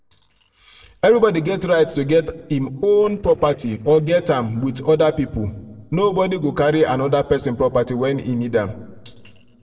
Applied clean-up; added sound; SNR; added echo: neural separator model SepFormer DNS4.